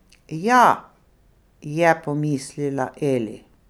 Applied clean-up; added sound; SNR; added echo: none; none; none; none.